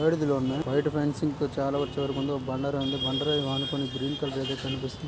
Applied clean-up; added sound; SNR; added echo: none; none; none; none.